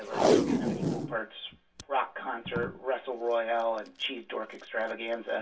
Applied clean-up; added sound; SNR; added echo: none; Packing tape, duct tape; -1 dB; reverberation time 0.1 s.